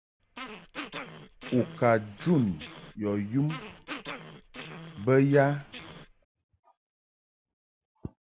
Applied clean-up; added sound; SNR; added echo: none; Growling; 14 dB; none.